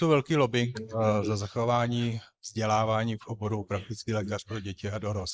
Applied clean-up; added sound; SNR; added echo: neural mask model Resemble Enhance denoiser.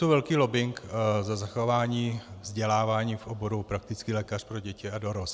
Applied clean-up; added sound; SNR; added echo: none; none; none; none.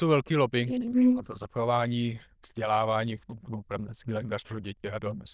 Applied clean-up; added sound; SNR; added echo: neural diffusion model UNIVERSE++.